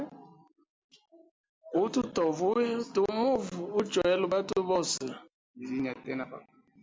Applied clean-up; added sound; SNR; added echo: none; none; none; none.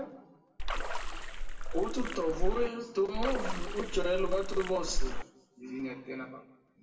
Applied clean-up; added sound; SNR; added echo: none; Splash, splatter; -4 dB; reverberation time 0.7 s.